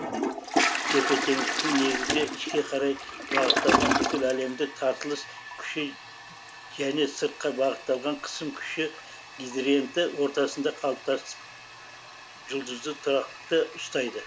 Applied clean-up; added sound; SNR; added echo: none; Toilet flush; 2 dB; none.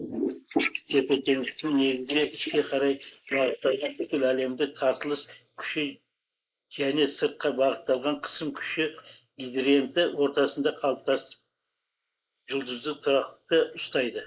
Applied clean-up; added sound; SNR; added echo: neural mask model Resemble Enhance denoiser.